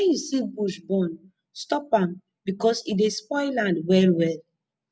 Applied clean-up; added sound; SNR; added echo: none; none; none; none.